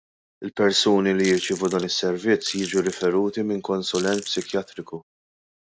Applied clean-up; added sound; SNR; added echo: none; Chewing, mastication / Crushing; 15 dB; none.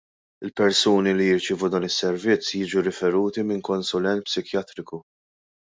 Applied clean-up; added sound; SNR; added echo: none; none; none; none.